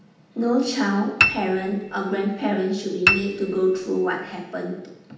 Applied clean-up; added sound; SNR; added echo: none; Piano; 1 dB; reverberation time 0.8 s.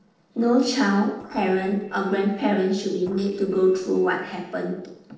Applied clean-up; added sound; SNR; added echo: neural separator model SepFormer DNS4.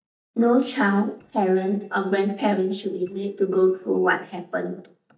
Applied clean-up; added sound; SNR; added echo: neural mask model DeepFilterNet 3.